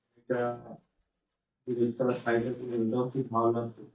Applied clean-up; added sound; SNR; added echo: neural mask model DeepFilterNet 3.